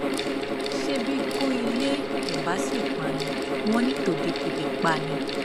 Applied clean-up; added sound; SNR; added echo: none; Mechanical fan; -3 dB; none.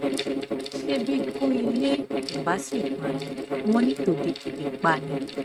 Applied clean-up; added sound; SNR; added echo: neural mask model RNNoise.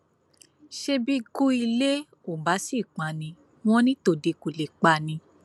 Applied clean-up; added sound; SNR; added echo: none; none; none; none.